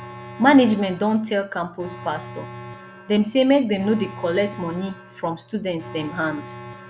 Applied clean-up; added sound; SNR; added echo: none; Alarm; 16 dB; none.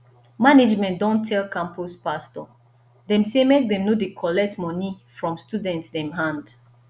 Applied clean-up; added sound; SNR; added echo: none; none; none; none.